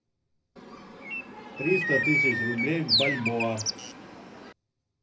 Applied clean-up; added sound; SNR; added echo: none; Bird; -2 dB; reverberation time 0.4 s.